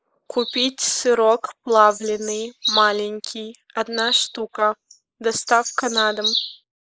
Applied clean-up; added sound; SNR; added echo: neural mask model Resemble Enhance denoiser.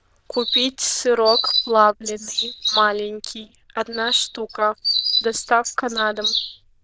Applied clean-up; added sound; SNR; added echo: neural diffusion model UNIVERSE++.